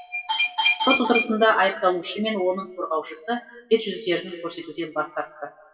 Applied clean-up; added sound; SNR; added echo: classical method WPE with log-MMSE.